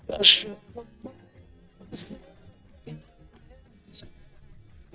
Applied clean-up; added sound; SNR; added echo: neural mask model DeepFilterNet 3.